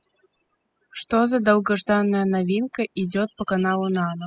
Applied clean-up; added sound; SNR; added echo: classical method spectral subtraction.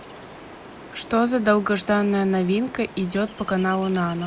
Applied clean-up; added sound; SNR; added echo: none; Ocean; 18 dB; none.